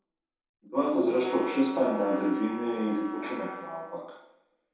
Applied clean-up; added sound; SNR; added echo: none; Trumpet; 13 dB; reverberation time 0.8 s.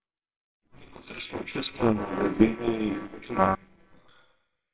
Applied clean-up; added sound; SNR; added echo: neural separator model SepFormer WHAMR!.